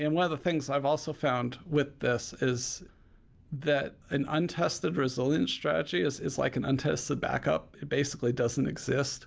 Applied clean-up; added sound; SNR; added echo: none; none; none; none.